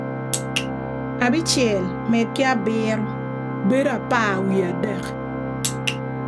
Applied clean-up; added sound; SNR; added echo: none; Organ; 4 dB; none.